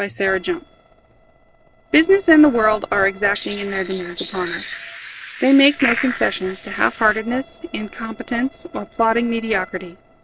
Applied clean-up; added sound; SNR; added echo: neural separator model SepFormer DNS4.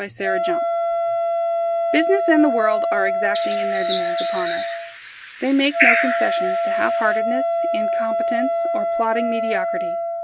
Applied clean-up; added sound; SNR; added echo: none; Wind instrument, woodwind instrument + Bird; -3 dB; none.